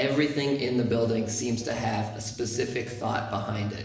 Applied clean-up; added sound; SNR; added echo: neural separator model SepFormer DNS4.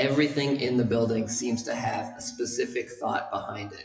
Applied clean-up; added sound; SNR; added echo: classical method WPE with log-MMSE.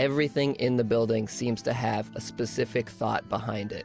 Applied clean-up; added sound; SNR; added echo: none; none; none; none.